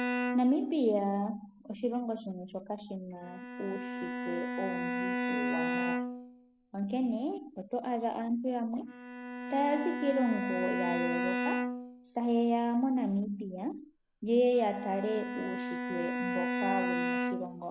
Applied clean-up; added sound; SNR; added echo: none; Bowed string instrument; 3 dB; none.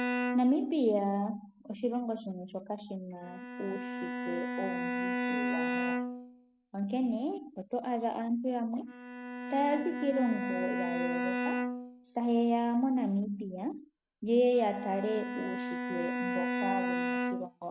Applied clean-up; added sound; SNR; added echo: neural mask model RNNoise.